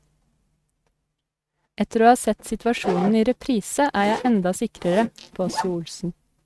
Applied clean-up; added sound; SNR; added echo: neural mask model RNNoise.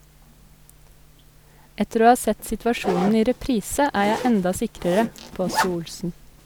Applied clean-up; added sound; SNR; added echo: none; Zipper (clothing); 10 dB; none.